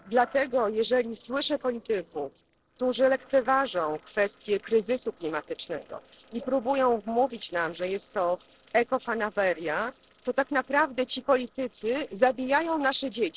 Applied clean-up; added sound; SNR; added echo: neural separator model SepFormer DNS4.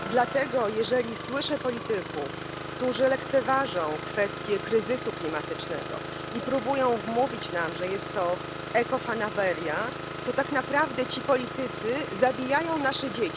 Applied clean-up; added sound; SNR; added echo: none; Engine starting; 7 dB; none.